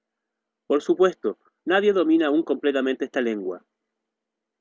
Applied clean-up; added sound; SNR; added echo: none; none; none; none.